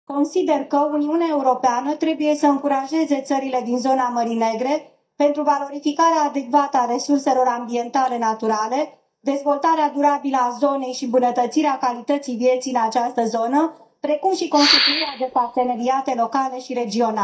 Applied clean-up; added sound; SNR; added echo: neural mask model DeepFilterNet 3.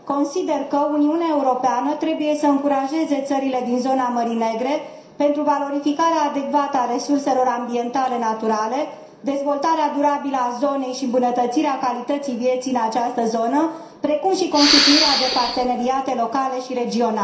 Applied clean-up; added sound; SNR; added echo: none; Respiratory sounds; -1 dB; reverberation time 0.7 s.